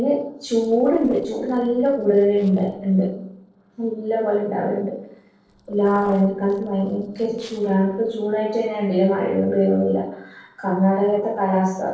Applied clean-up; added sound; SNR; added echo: neural separator model SepFormer DNS4.